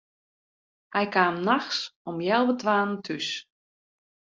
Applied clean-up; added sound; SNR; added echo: none; none; none; none.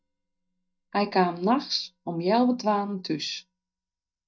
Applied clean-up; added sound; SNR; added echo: neural mask model DeepFilterNet 3.